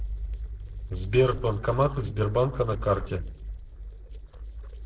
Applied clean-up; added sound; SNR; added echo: neural separator model SepFormer DNS4.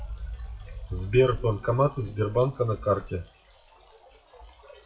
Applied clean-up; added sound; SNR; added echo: classical method WPE with log-MMSE.